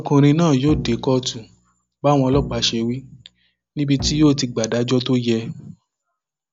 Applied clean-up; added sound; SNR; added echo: none; Bowed string instrument; 14 dB; none.